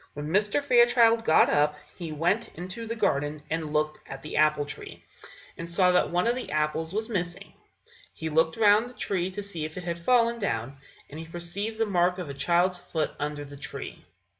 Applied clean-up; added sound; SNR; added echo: none; none; none; none.